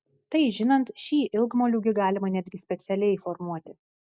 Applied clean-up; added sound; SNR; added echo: none; none; none; none.